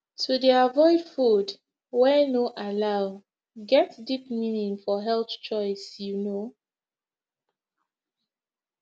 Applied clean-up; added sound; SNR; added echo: none; none; none; none.